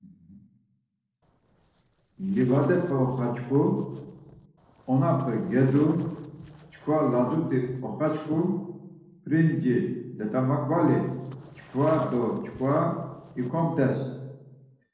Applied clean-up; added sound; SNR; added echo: neural separator model SepFormer DNS4.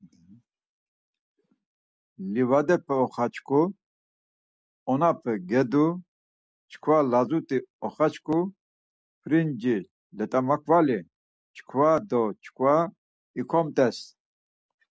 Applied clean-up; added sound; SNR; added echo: none; none; none; none.